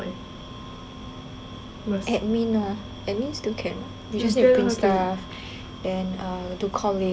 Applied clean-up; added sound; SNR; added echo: none; none; none; none.